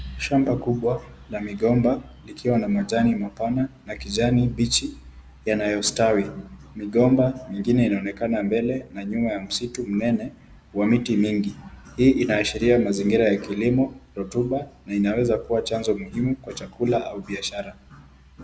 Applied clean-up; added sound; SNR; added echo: none; none; none; none.